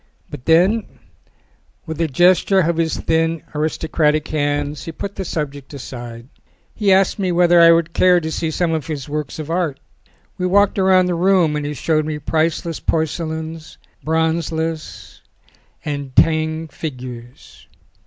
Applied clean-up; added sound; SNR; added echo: none; Knock; 18 dB; none.